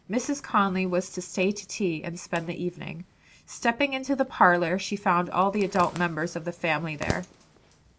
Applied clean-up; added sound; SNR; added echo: none; Zipper (clothing); 17 dB; none.